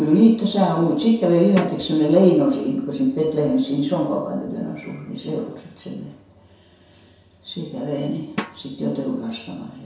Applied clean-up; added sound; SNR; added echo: none; Drum; 15 dB; reverberation time 0.7 s.